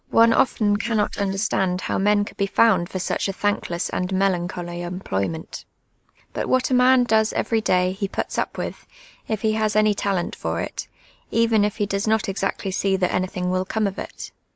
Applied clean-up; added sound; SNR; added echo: neural mask model Resemble Enhance denoiser.